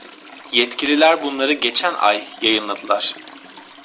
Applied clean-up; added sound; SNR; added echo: none; Trickle, dribble / Toilet flush; 20 dB; none.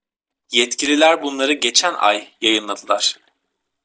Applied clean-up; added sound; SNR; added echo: neural mask model DeepFilterNet 3.